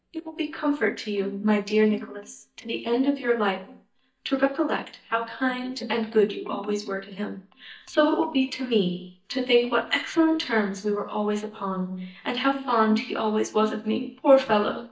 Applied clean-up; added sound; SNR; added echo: neural mask model DeepFilterNet 3.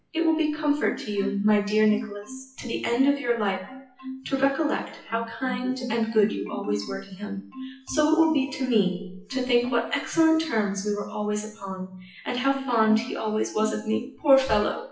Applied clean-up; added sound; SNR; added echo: classical method WPE with log-MMSE.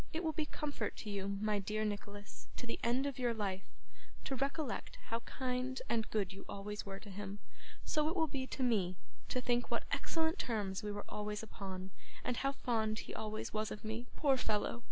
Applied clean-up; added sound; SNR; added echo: none; none; none; none.